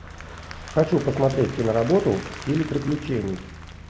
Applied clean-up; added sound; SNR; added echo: none; Applause / Crowd; 16 dB; none.